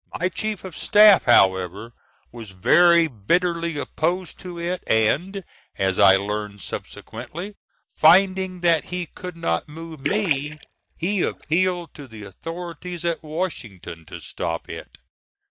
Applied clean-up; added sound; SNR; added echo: neural mask model DeepFilterNet 3.